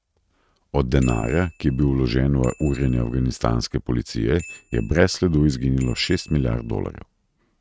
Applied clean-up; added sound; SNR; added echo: neural mask model RNNoise.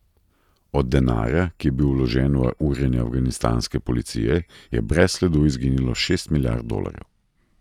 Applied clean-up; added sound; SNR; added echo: neural mask model DeepFilterNet 3.